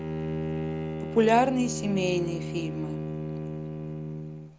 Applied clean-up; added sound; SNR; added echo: none; Bowed string instrument; 4 dB; none.